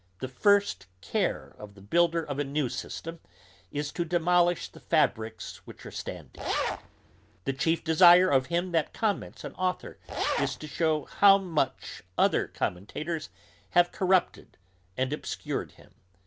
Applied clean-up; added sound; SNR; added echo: none; Zipper (clothing); 5 dB; none.